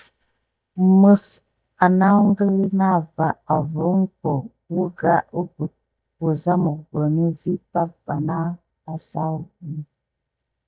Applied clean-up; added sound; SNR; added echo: neural mask model DeepFilterNet 3.